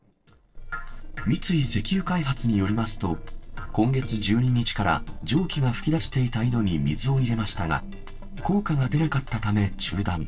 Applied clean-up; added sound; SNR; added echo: neural separator model SepFormer DNS4.